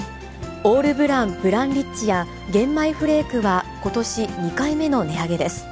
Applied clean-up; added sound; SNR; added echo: none; none; none; none.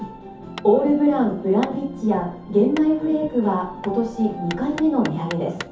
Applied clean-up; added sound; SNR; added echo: none; Hammer; 20 dB; reverberation time 0.5 s.